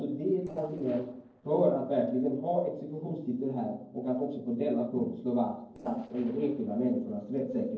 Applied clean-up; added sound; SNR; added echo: neural separator model SepFormer DNS4.